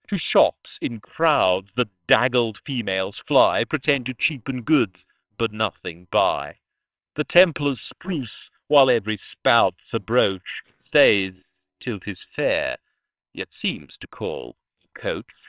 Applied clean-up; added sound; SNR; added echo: neural separator model SepFormer WHAMR!.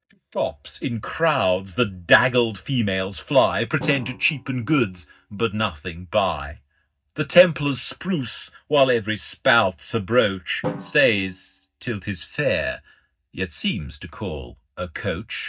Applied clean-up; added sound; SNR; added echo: neural mask model DeepFilterNet 3.